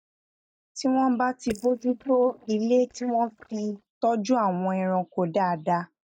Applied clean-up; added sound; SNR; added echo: neural mask model DeepFilterNet 3.